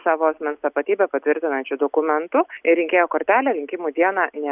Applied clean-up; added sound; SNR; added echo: none; none; none; none.